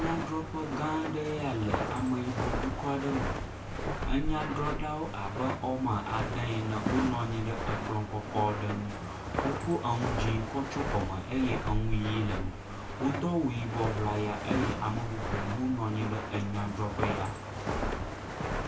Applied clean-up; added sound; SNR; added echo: none; Walk, footsteps; 2 dB; reverberation time 0.2 s.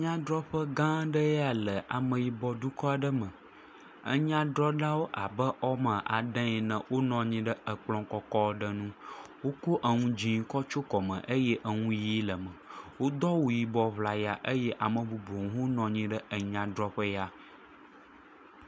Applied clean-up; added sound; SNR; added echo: none; none; none; none.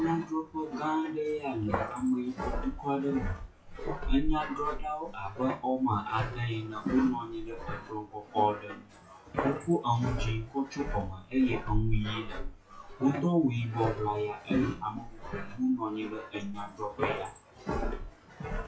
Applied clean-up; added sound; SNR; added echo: classical method WPE with log-MMSE.